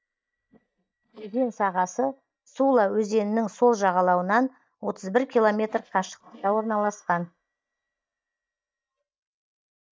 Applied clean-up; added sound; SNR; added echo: neural mask model DeepFilterNet 3.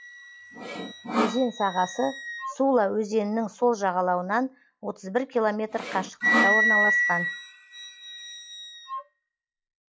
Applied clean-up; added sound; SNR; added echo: classical method log-MMSE.